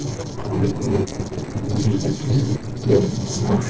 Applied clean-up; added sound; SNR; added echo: neural separator model SepFormer DNS4.